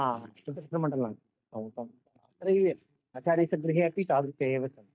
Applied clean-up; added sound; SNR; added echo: neural mask model DeepFilterNet 3.